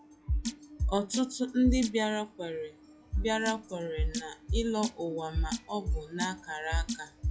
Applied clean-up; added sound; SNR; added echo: classical method log-MMSE.